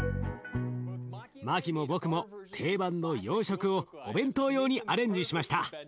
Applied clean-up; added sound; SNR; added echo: none; none; none; none.